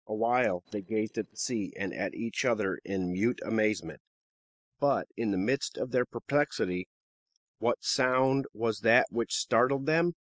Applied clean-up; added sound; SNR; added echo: neural mask model DeepFilterNet 3.